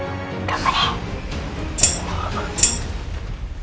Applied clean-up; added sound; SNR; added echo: none; Tambourine; -3 dB; none.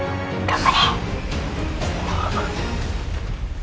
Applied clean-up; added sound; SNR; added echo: none; none; none; none.